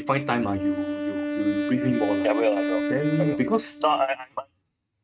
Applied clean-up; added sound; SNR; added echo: neural mask model RNNoise.